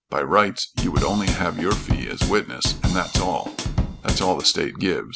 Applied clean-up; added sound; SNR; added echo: none; Drum / Drum kit; 2 dB; none.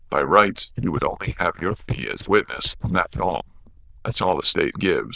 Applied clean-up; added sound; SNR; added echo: neural diffusion model UNIVERSE++.